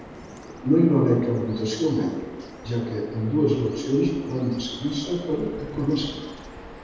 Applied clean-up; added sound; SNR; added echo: none; Bird vocalization, bird call, bird song; 16 dB; reverberation time 1.1 s.